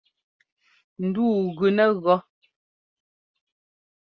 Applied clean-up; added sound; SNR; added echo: none; none; none; none.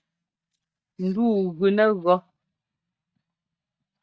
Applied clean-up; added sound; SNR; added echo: neural mask model DeepFilterNet 3.